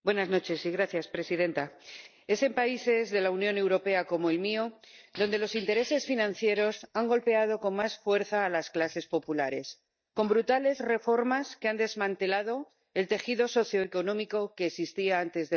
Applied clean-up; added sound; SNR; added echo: neural mask model DeepFilterNet 3.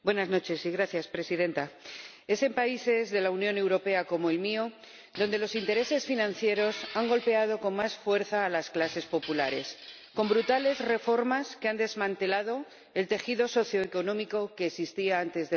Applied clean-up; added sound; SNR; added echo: none; Glass; 14 dB; none.